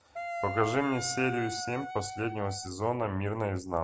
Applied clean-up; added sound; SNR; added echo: none; Wind instrument, woodwind instrument; 8 dB; none.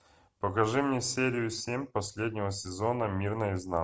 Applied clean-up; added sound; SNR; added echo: none; none; none; none.